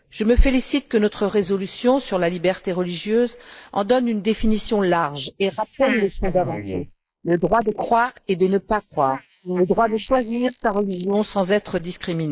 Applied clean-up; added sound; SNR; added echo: neural mask model Resemble Enhance denoiser.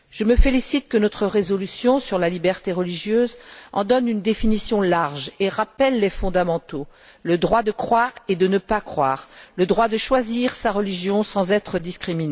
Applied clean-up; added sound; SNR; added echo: none; none; none; none.